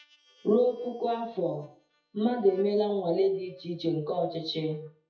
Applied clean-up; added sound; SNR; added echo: classical method WPE with log-MMSE.